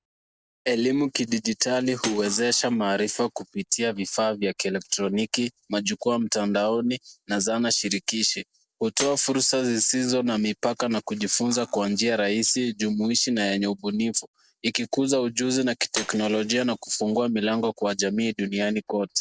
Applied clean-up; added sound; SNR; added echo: none; Cutlery, silverware + Shatter; 20 dB; none.